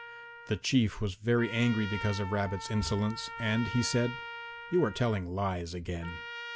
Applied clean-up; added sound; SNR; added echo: none; Trumpet; 12 dB; none.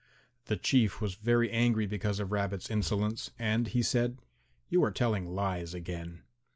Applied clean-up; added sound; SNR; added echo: none; none; none; none.